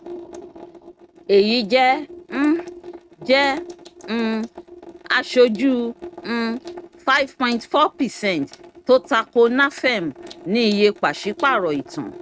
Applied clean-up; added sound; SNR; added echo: neural mask model RNNoise.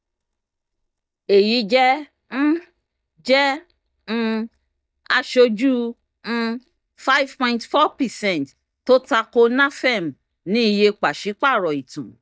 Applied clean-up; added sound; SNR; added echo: neural mask model DeepFilterNet 3.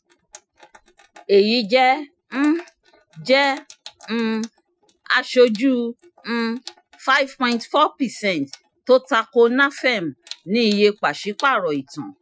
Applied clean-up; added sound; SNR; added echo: classical method Wiener filter.